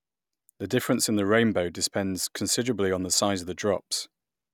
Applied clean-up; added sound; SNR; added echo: none; none; none; none.